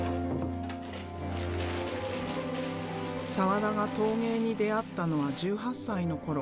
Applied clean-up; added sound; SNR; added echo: none; none; none; none.